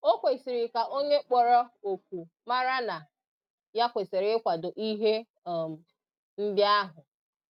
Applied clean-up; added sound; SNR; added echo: none; none; none; none.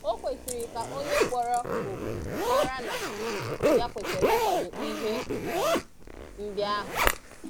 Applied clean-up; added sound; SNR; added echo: none; Zipper (clothing); -5 dB; none.